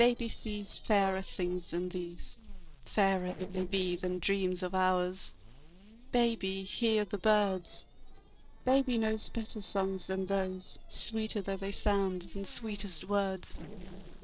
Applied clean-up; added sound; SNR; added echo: neural separator model SepFormer DNS4.